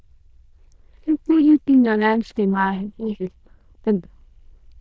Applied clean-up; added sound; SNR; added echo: neural diffusion model UNIVERSE++.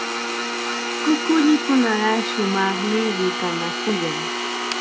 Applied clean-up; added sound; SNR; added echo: none; Domestic sounds, home sounds; 3 dB; none.